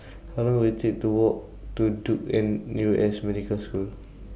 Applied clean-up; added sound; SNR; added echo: none; none; none; none.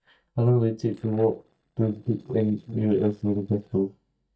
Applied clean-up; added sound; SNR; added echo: neural mask model DeepFilterNet 3.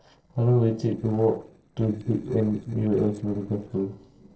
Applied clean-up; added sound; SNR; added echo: neural separator model SepFormer DNS4.